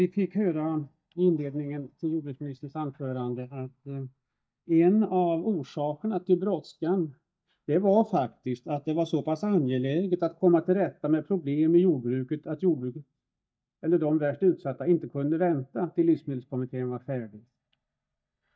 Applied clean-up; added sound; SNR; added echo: neural mask model DeepFilterNet 3.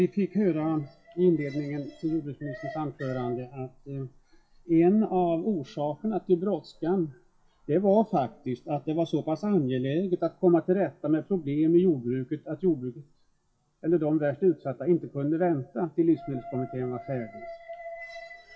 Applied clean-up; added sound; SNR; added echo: classical method WPE with log-MMSE.